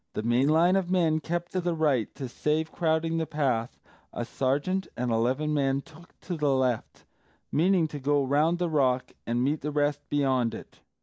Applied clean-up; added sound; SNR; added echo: neural mask model Resemble Enhance denoiser.